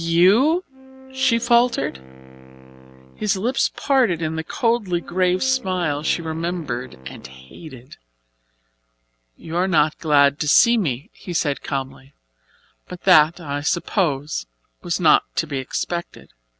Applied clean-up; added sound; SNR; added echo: none; Wind instrument, woodwind instrument; 20 dB; none.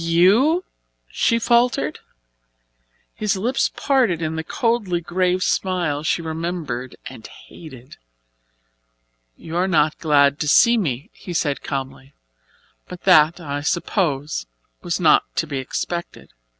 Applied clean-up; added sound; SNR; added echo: none; none; none; none.